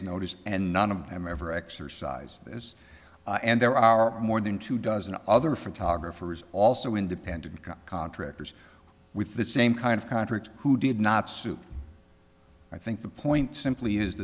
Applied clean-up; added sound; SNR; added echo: none; none; none; none.